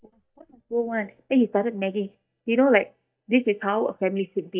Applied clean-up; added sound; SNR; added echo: neural mask model DeepFilterNet 3.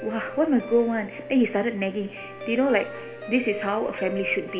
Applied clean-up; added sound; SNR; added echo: none; Guitar; 12 dB; reverberation time 2.8 s.